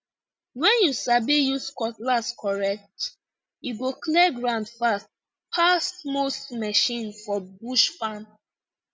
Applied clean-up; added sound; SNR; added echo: none; none; none; none.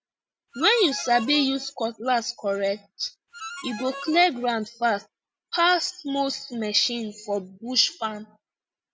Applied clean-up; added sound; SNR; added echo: none; Harmonica; 13 dB; none.